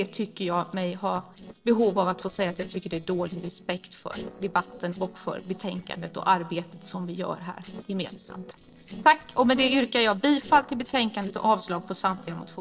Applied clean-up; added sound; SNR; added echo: neural separator model SepFormer DNS4.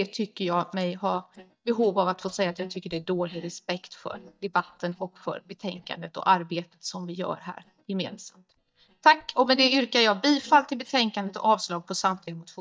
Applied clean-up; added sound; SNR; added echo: neural mask model DeepFilterNet 3.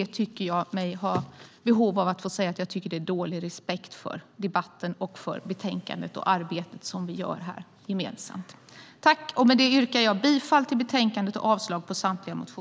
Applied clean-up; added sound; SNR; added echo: none; none; none; none.